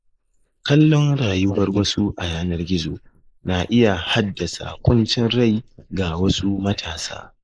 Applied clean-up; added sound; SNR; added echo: neural mask model Resemble Enhance denoiser.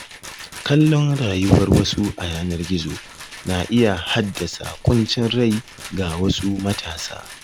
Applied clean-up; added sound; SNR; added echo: none; Rattle; 17 dB; none.